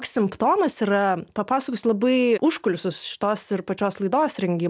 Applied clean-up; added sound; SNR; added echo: none; none; none; none.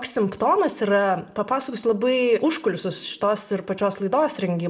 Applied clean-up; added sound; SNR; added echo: none; none; none; reverberation time 0.5 s.